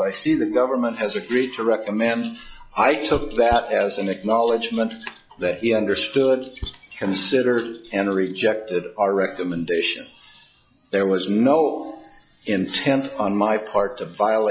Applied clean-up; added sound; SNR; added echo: classical method log-MMSE.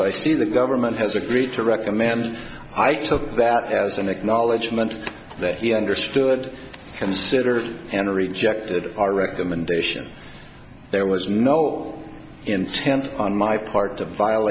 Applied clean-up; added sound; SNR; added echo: none; none; none; none.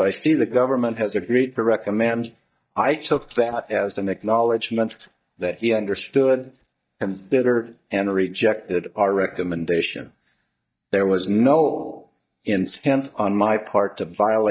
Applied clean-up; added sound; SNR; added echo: neural mask model DeepFilterNet 3.